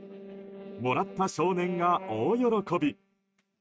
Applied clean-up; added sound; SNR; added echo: neural mask model RNNoise.